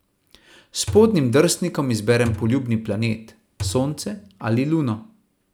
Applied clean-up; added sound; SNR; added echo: none; Thump, thud; 12 dB; none.